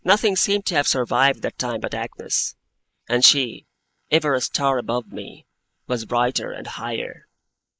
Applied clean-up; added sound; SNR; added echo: neural mask model Resemble Enhance denoiser.